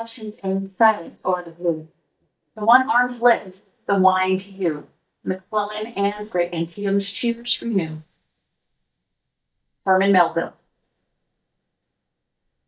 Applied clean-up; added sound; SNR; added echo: neural mask model DeepFilterNet 3.